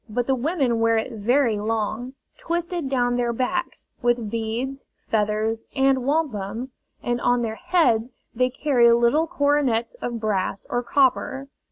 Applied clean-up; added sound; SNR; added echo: none; none; none; none.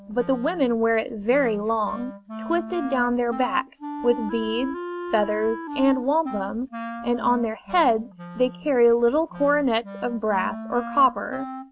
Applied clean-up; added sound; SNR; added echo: none; Wind instrument, woodwind instrument; 12 dB; none.